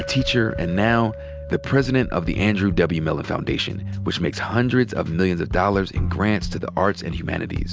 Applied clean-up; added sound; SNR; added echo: none; Chink, clink; 18 dB; none.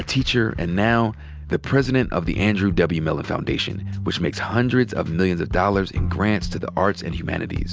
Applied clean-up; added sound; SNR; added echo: none; none; none; none.